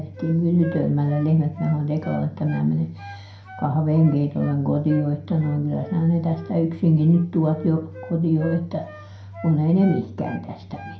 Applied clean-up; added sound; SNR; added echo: none; Wind instrument, woodwind instrument; 19 dB; reverberation time 0.5 s.